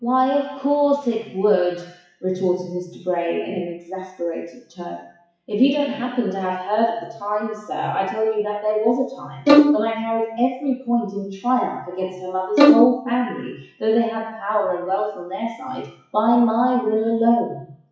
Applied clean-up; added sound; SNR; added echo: classical method WPE with log-MMSE.